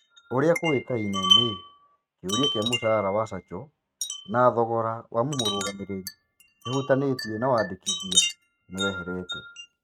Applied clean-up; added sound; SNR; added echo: neural mask model RNNoise.